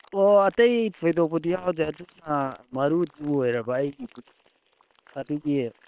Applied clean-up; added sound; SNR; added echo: neural separator model SepFormer WHAM!.